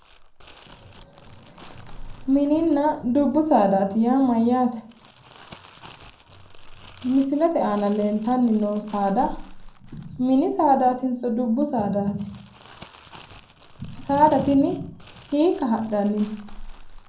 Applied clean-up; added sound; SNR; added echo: none; Crumpling, crinkling; 19 dB; reverberation time 0.6 s.